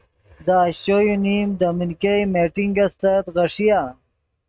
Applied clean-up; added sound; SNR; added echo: neural mask model RNNoise.